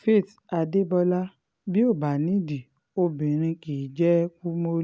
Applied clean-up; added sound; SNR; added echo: none; none; none; none.